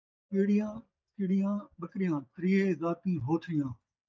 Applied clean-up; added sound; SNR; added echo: neural mask model DeepFilterNet 3.